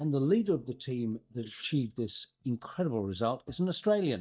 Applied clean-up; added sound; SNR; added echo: neural mask model DeepFilterNet 3.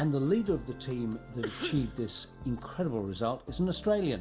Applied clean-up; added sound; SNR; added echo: none; Cough; 11 dB; reverberation time 0.3 s.